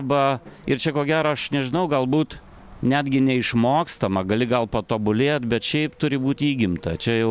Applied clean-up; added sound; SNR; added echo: none; none; none; none.